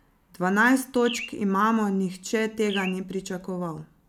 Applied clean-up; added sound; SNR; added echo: none; Bird; 16 dB; none.